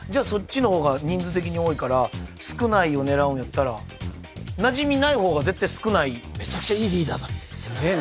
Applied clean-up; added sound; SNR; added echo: none; none; none; none.